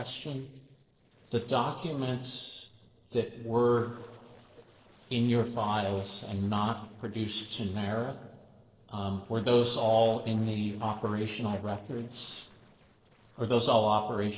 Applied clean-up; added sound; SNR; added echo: neural separator model SepFormer DNS4.